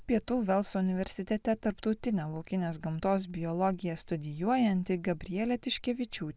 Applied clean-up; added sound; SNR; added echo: none; none; none; none.